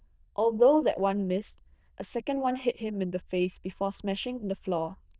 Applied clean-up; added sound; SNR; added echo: neural diffusion model UNIVERSE++.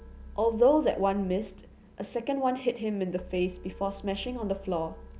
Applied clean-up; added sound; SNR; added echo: none; Keyboard (musical); 17 dB; none.